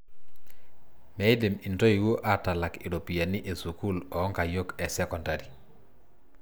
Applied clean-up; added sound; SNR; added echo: none; none; none; none.